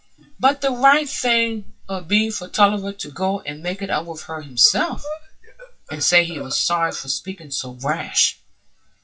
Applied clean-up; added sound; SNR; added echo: classical method WPE with log-MMSE.